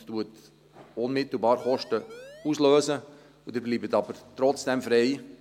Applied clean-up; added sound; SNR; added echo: none; Siren; 19 dB; none.